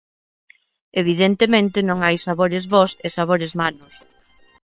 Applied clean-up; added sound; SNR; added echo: neural separator model SepFormer WHAM!.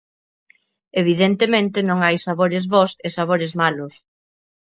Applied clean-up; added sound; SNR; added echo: neural mask model Resemble Enhance denoiser.